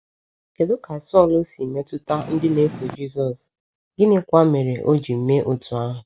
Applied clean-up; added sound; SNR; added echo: none; Purr; 12 dB; none.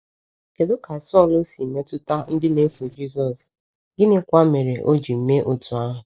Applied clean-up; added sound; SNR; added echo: neural separator model SepFormer DNS4.